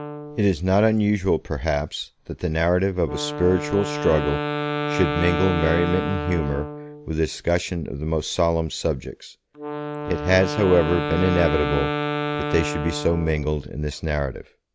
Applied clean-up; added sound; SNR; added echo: none; Wind instrument, woodwind instrument; 6 dB; none.